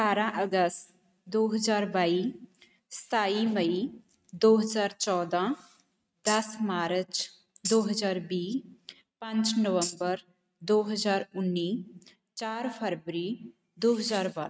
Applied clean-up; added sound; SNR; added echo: neural mask model RNNoise.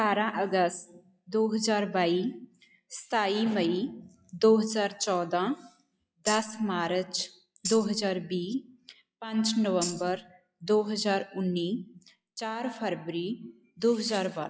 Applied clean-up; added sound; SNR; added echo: classical method log-MMSE.